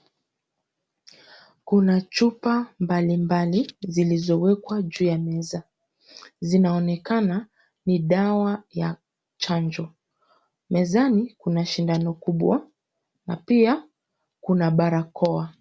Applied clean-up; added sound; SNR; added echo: none; none; none; none.